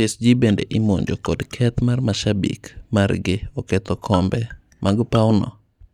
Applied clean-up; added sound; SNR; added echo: neural mask model DeepFilterNet 3.